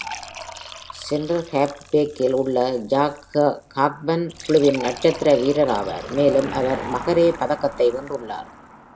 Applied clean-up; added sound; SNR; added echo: none; Fill (with liquid) / Trickle, dribble + Car passing by / Engine; 15 dB; none.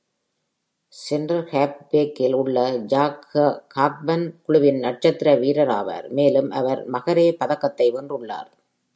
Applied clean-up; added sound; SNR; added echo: none; none; none; none.